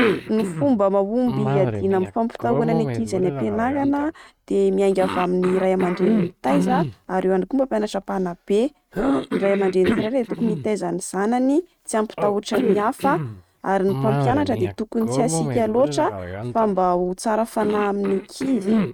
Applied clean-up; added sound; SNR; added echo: neural mask model RNNoise.